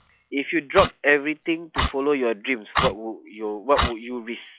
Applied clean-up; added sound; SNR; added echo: classical method log-MMSE.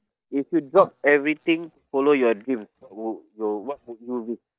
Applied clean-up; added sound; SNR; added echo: neural mask model DeepFilterNet 3.